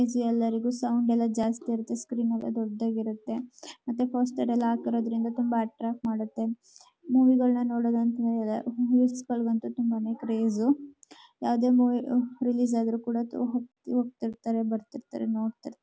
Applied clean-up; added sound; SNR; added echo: none; none; none; none.